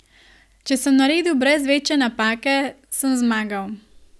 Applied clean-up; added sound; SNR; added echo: none; none; none; none.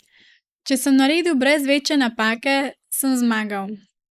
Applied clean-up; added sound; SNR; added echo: neural mask model Resemble Enhance denoiser.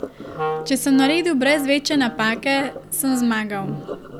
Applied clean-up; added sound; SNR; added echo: none; Wind instrument, woodwind instrument + Sink (filling or washing); 10 dB; none.